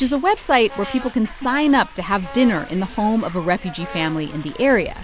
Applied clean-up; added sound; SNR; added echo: none; Hiss + Brass instrument; 16 dB; none.